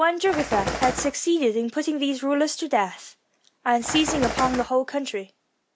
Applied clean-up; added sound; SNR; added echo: none; Bird; 4 dB; none.